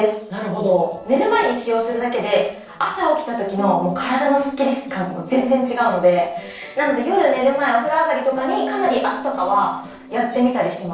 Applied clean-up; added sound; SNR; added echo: neural separator model SepFormer DNS4.